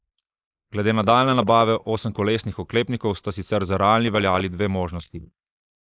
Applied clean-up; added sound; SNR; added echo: neural mask model Resemble Enhance denoiser.